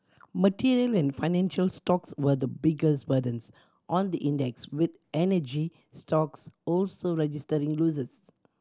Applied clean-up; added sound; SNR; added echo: none; none; none; none.